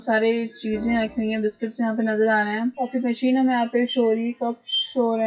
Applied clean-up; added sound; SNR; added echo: classical method WPE with log-MMSE.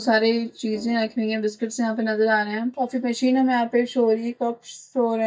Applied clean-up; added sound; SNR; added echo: neural mask model DeepFilterNet 3.